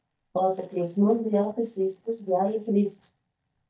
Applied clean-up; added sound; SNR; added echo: neural mask model DeepFilterNet 3.